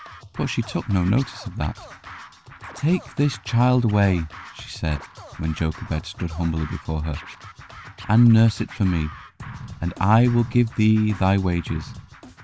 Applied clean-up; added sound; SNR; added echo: none; Scratching (performance technique); 18 dB; none.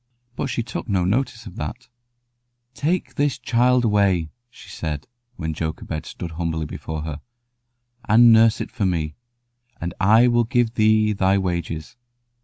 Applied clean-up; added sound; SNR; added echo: none; none; none; none.